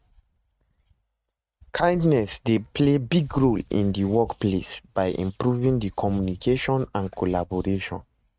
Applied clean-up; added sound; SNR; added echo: neural mask model RNNoise.